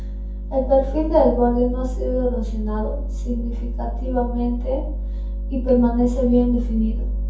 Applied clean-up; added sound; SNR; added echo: none; none; none; reverberation time 0.6 s.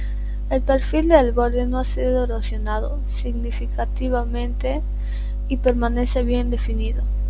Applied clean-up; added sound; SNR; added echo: none; none; none; none.